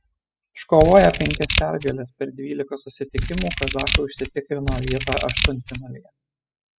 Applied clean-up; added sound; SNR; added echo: classical method spectral subtraction.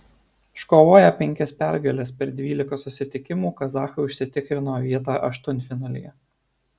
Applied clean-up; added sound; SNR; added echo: none; none; none; none.